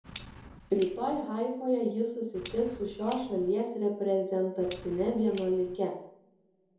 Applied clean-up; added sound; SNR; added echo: none; Clock; 17 dB; reverberation time 2.6 s.